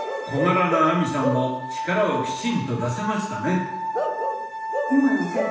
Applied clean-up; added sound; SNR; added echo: none; Bark / Livestock, farm animals, working animals; 9 dB; reverberation time 0.9 s.